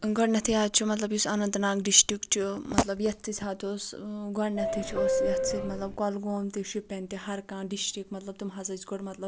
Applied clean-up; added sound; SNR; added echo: none; Subway, metro, underground / Doorbell; 0 dB; none.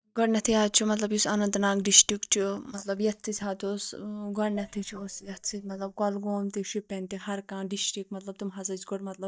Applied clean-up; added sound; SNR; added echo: neural mask model DeepFilterNet 3.